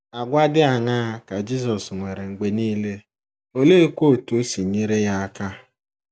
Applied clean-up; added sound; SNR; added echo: none; none; none; none.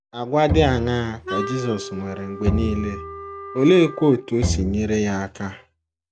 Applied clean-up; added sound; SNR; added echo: none; Wind instrument, woodwind instrument + Bowed string instrument; 6 dB; none.